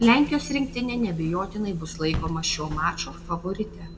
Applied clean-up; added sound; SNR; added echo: none; Bus / Engine; 11 dB; reverberation time 1.1 s.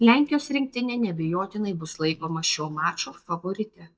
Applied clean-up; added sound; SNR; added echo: neural mask model DeepFilterNet 3.